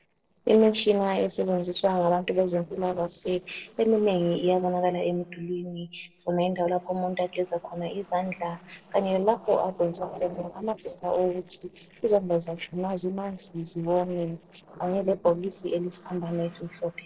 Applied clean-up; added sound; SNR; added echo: neural separator model SepFormer DNS4.